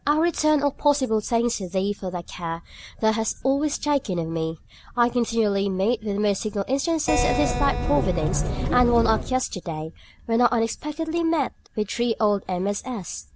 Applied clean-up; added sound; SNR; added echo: none; Keyboard (musical); 0 dB; none.